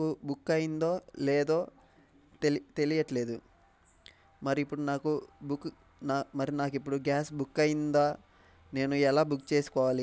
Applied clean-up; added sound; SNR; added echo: none; none; none; none.